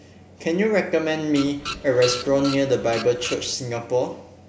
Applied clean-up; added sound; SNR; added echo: none; Printer; 11 dB; none.